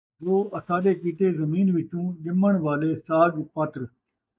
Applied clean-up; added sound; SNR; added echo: neural mask model DeepFilterNet 3.